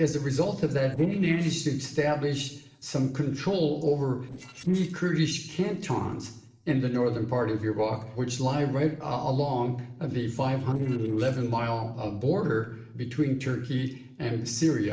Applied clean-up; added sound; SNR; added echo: neural separator model SepFormer DNS4.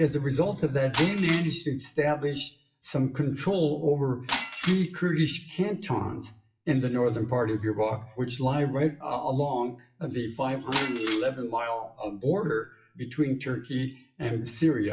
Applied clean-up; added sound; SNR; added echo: classical method WPE with log-MMSE.